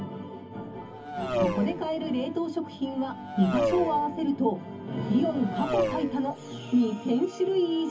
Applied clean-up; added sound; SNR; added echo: none; Race car, auto racing; 5 dB; reverberation time 0.3 s.